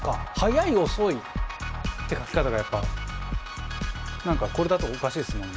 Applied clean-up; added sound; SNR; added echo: none; none; none; none.